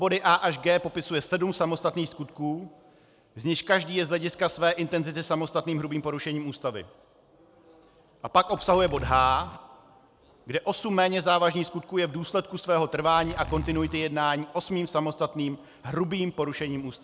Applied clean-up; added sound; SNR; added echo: none; Zipper (clothing); 11 dB; none.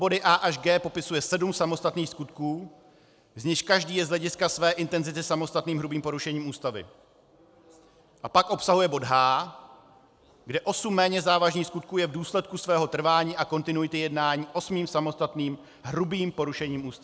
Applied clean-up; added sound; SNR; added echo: none; none; none; none.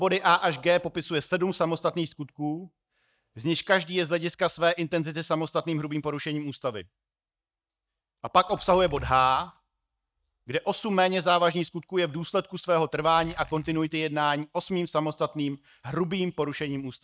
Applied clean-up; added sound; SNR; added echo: neural mask model DeepFilterNet 3.